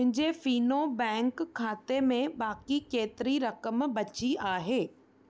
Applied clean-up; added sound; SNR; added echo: none; none; none; none.